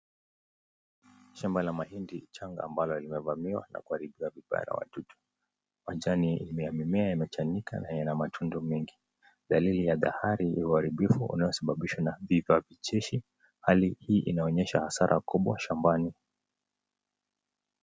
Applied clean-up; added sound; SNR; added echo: none; none; none; none.